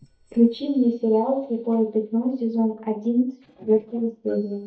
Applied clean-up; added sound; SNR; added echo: neural mask model DeepFilterNet 3.